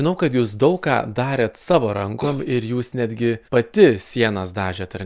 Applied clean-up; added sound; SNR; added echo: neural mask model Resemble Enhance denoiser.